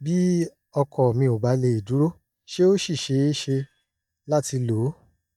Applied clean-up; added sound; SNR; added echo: neural mask model DeepFilterNet 3.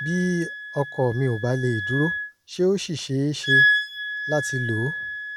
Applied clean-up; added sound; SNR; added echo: none; Wind instrument, woodwind instrument; 1 dB; none.